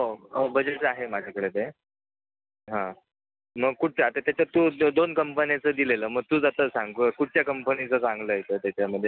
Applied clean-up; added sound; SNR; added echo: none; none; none; none.